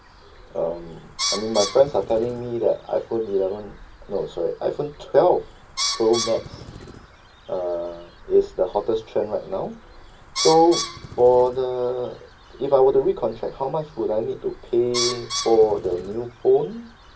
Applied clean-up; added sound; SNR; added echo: none; Bird; 12 dB; reverberation time 0.4 s.